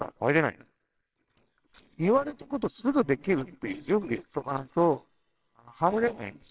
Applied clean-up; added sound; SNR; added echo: neural separator model SepFormer WHAMR!.